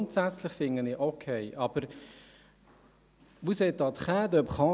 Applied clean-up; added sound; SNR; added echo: none; none; none; none.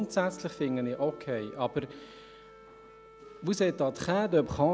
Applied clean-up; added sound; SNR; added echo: none; Wind instrument, woodwind instrument + Wind instrument, woodwind instrument; 19 dB; none.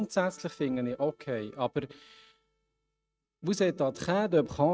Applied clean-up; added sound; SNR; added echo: neural mask model RNNoise.